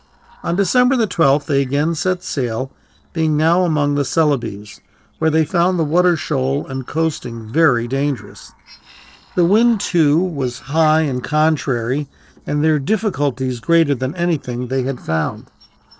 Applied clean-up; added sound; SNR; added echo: neural separator model SepFormer DNS4.